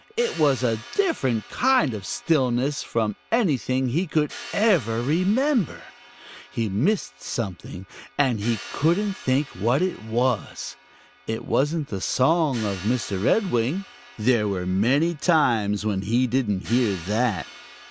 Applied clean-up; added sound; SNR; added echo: none; Crash cymbal; 19 dB; none.